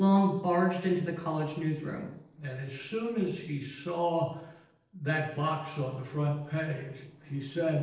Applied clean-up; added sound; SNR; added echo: neural separator model SepFormer DNS4.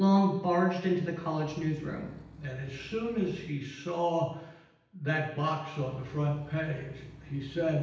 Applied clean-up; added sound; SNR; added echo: none; Engine / Truck / Car; 19 dB; reverberation time 0.9 s.